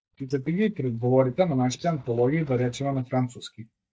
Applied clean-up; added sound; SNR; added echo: neural mask model DeepFilterNet 3.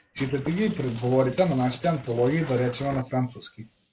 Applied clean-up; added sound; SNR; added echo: neural mask model Resemble Enhance denoiser.